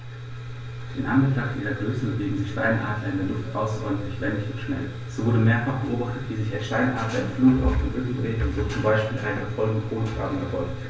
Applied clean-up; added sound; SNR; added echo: none; none; none; reverberation time 0.2 s.